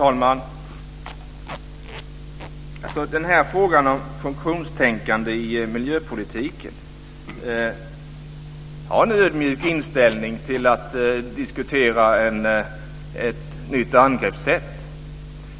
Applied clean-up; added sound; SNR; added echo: none; Packing tape, duct tape + Clapping; 20 dB; none.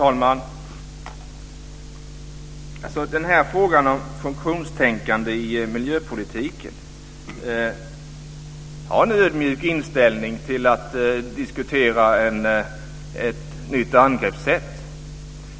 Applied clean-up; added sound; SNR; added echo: none; none; none; none.